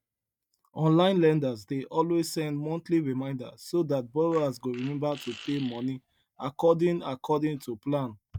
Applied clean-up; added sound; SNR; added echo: neural mask model DeepFilterNet 3.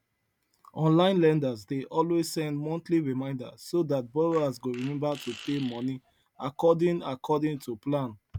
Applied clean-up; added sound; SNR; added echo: none; Fart; 20 dB; none.